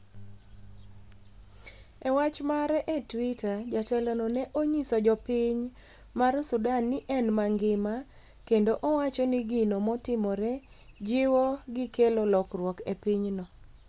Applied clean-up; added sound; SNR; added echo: none; none; none; none.